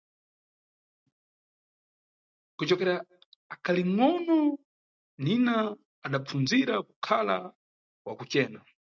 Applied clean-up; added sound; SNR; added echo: none; none; none; none.